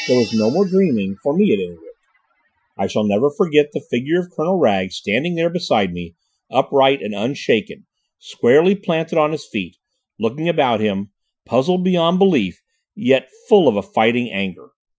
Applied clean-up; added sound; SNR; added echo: classical method Wiener filter.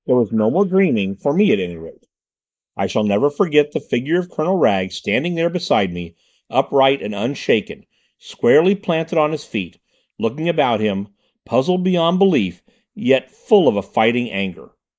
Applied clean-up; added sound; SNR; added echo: neural mask model Resemble Enhance denoiser.